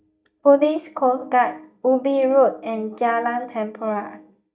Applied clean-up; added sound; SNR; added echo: neural mask model DeepFilterNet 3.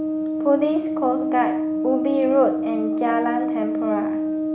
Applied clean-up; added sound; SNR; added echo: none; Brass instrument; 0 dB; none.